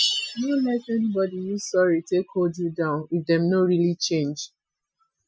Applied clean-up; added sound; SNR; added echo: classical method Wiener filter.